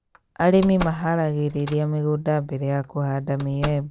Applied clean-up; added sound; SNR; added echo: none; Slam; 15 dB; none.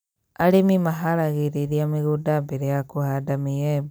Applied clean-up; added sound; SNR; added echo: none; none; none; none.